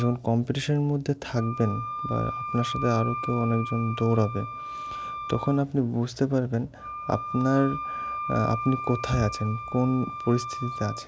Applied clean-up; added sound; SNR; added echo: none; Wind instrument, woodwind instrument; 8 dB; none.